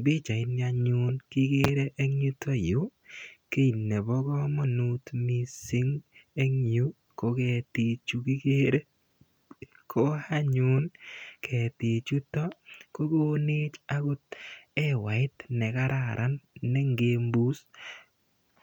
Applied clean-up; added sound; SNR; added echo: none; none; none; none.